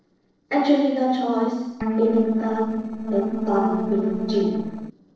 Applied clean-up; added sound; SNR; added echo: neural separator model SepFormer DNS4.